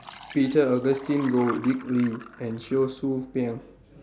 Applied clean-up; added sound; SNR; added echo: none; Liquid; 18 dB; none.